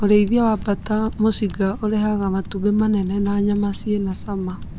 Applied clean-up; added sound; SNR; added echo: none; Typing; 11 dB; none.